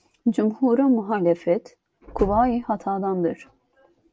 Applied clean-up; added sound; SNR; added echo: none; none; none; none.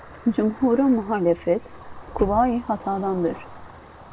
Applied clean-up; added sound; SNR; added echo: none; Ocean; 18 dB; none.